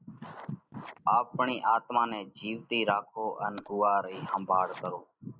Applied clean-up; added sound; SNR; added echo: neural mask model Resemble Enhance denoiser.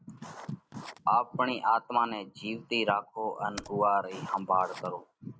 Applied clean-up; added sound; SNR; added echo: none; Writing + Computer keyboard; 17 dB; none.